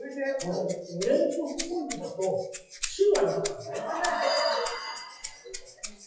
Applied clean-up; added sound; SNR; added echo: classical method WPE with log-MMSE.